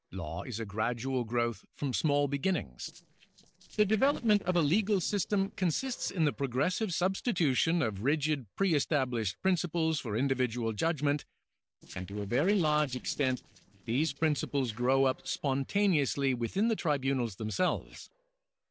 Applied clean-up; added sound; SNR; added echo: neural separator model SepFormer DNS4.